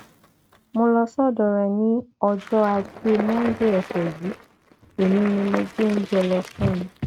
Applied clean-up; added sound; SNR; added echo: neural mask model RNNoise.